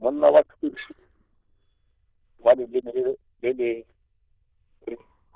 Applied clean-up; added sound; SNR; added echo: neural diffusion model UNIVERSE++.